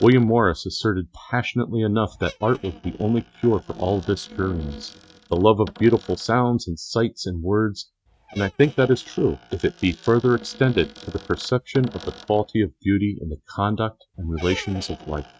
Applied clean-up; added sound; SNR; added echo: neural mask model RNNoise.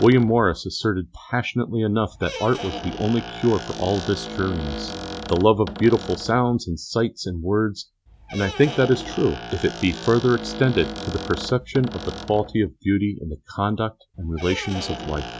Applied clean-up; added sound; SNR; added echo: none; Squeak; 13 dB; none.